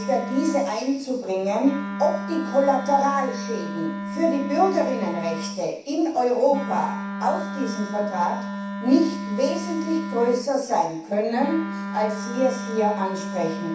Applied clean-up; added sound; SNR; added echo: none; Wind instrument, woodwind instrument; 7 dB; reverberation time 0.7 s.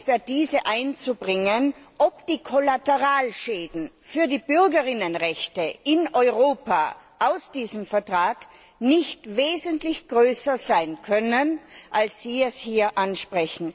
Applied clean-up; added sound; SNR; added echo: none; none; none; none.